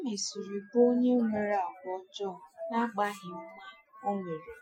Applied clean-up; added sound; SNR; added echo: classical method Wiener filter.